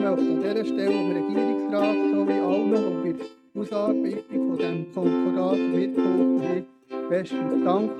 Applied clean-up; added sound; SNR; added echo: neural mask model RNNoise.